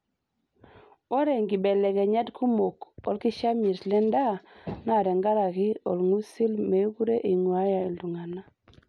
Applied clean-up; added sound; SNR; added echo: none; none; none; none.